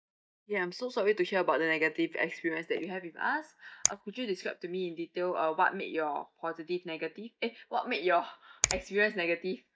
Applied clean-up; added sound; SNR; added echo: neural mask model DeepFilterNet 3.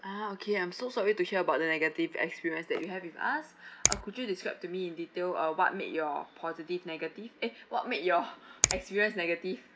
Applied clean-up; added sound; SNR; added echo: none; Finger snapping; 2 dB; none.